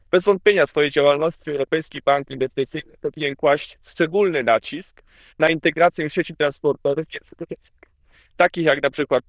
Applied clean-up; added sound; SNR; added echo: neural diffusion model UNIVERSE++.